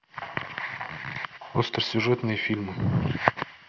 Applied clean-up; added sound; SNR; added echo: none; none; none; none.